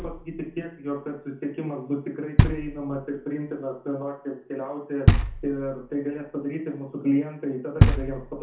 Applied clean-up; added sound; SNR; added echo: none; Knock; -4 dB; reverberation time 0.7 s.